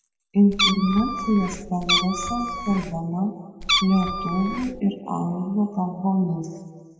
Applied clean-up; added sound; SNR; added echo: none; Meow; 2 dB; reverberation time 1.7 s.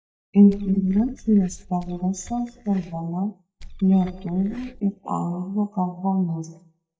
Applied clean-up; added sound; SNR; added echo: neural mask model DeepFilterNet 3.